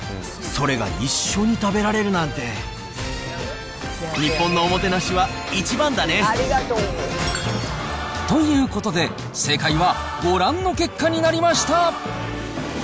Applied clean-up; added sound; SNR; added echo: none; Electric guitar; 12 dB; none.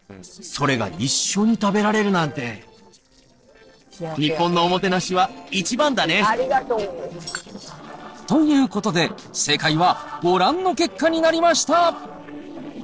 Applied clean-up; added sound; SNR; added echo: neural separator model SepFormer DNS4.